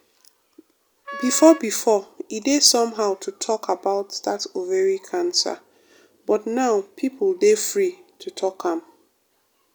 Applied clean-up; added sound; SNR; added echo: none; Wind instrument, woodwind instrument; 14 dB; none.